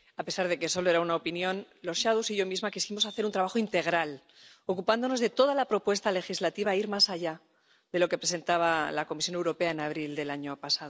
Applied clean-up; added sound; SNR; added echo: none; none; none; none.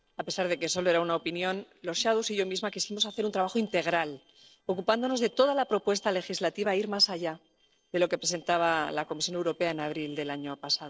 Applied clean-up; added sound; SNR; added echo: neural separator model SepFormer DNS4.